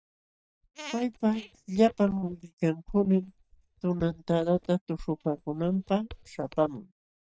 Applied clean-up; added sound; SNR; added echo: neural mask model DeepFilterNet 3.